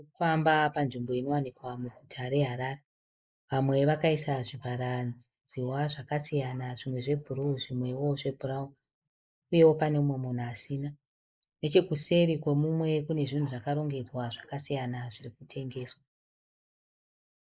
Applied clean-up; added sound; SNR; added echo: neural mask model Resemble Enhance denoiser.